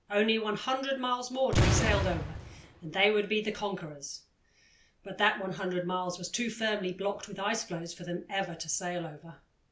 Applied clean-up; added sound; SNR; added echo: none; Boom; -3 dB; none.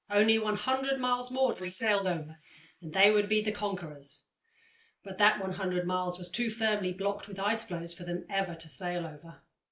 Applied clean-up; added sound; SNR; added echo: neural mask model Resemble Enhance denoiser.